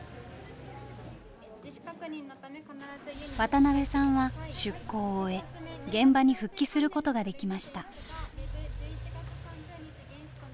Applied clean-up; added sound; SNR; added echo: none; Engine / Car; 12 dB; none.